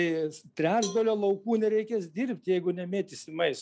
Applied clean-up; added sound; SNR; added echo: none; Cowbell; 18 dB; none.